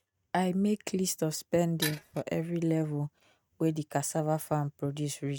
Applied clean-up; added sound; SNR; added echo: neural mask model RNNoise.